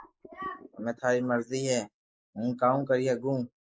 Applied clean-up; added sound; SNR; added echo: neural mask model Resemble Enhance denoiser.